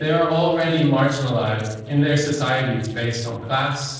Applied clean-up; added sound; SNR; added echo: neural separator model SepFormer DNS4.